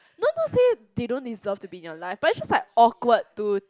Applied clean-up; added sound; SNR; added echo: none; none; none; none.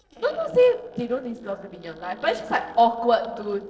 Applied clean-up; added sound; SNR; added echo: neural separator model SepFormer DNS4.